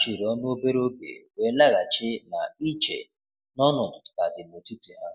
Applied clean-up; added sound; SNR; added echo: none; none; none; none.